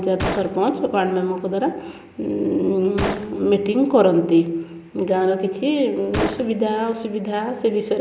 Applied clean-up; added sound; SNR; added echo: none; Gunshot, gunfire; 11 dB; none.